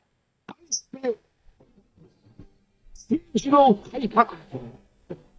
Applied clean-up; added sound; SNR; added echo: neural mask model DeepFilterNet 3.